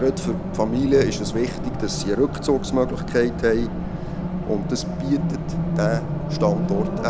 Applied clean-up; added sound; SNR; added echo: none; Race car, auto racing; 2 dB; none.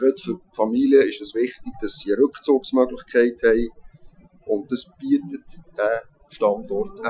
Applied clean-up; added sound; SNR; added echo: classical method Wiener filter.